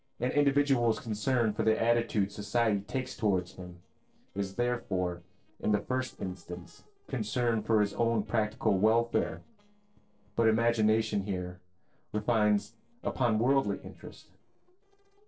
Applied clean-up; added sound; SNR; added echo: neural separator model SepFormer DNS4.